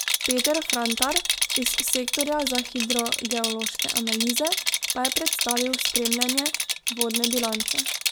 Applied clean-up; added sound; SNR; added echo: none; Rattle; -2 dB; none.